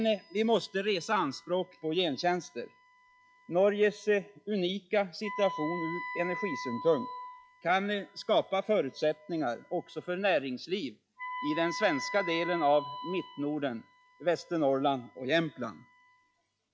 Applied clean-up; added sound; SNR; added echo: classical method log-MMSE.